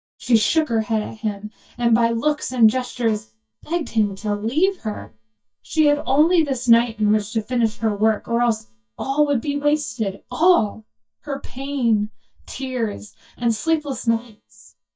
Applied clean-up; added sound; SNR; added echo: neural mask model DeepFilterNet 3.